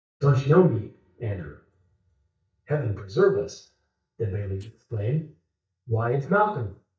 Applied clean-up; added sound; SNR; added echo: neural mask model DeepFilterNet 3.